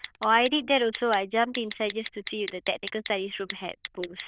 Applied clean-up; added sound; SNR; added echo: neural diffusion model UNIVERSE++.